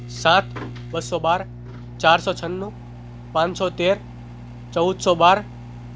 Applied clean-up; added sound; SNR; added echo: none; Microwave oven; 14 dB; none.